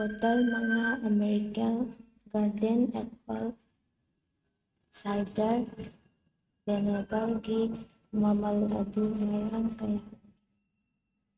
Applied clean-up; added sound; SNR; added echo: neural mask model RNNoise.